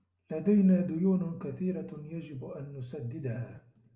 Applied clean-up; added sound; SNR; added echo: none; none; none; reverberation time 0.4 s.